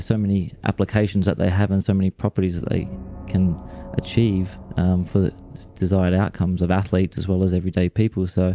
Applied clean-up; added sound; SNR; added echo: none; Gong; 19 dB; none.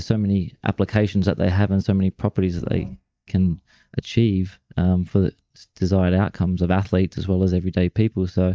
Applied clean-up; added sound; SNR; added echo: neural mask model DeepFilterNet 3.